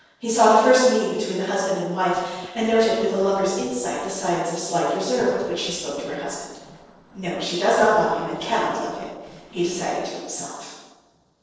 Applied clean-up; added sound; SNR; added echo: neural separator model SepFormer DNS4.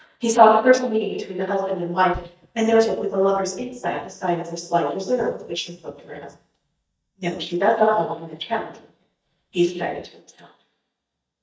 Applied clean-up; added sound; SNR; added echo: neural mask model DeepFilterNet 3.